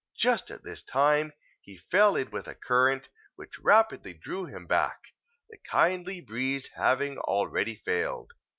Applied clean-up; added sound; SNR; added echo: none; none; none; none.